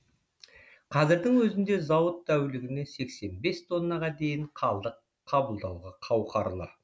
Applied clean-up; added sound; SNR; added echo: none; none; none; none.